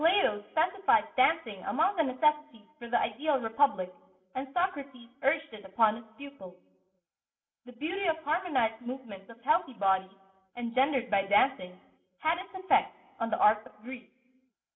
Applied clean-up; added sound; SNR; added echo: none; none; none; reverberation time 0.8 s.